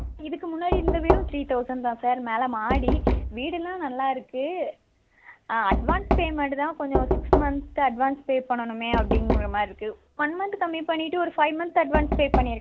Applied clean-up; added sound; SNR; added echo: none; Knock; 1 dB; none.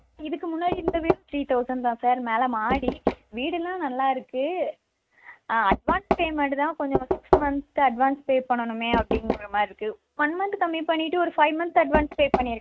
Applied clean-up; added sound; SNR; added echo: neural mask model RNNoise.